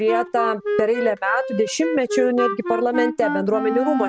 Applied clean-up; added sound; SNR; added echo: none; Wind instrument, woodwind instrument; 4 dB; none.